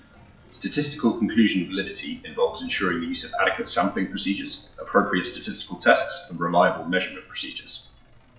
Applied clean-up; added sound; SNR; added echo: classical method WPE with log-MMSE.